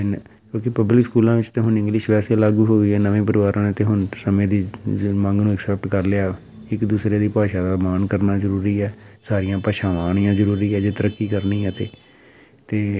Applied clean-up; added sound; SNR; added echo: none; none; none; none.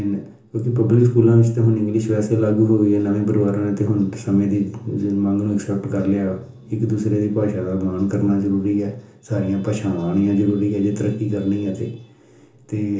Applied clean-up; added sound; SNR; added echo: none; none; none; reverberation time 0.6 s.